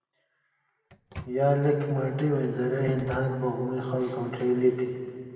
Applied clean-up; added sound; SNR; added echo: none; Microwave oven; 16 dB; reverberation time 2.3 s.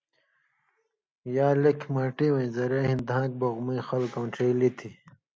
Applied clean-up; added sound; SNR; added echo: none; none; none; none.